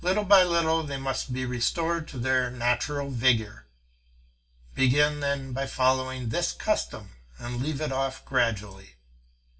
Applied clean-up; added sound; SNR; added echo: none; none; none; reverberation time 0.2 s.